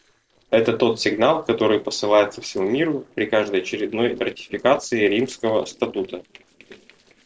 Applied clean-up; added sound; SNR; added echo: neural separator model SepFormer DNS4.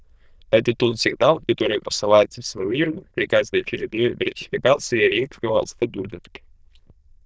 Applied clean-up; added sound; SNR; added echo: neural diffusion model UNIVERSE++.